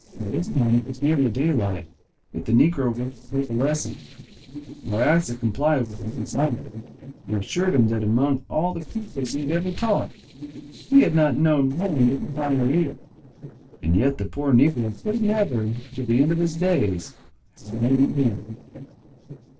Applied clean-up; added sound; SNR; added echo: neural separator model SepFormer DNS4.